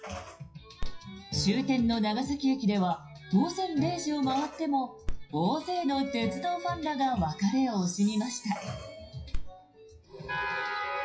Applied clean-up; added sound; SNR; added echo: classical method WPE with log-MMSE.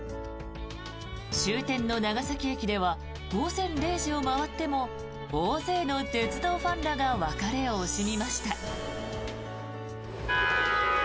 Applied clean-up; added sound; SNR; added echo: none; none; none; none.